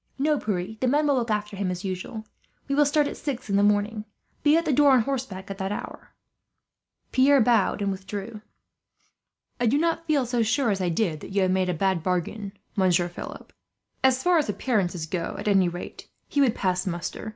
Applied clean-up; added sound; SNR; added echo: none; none; none; none.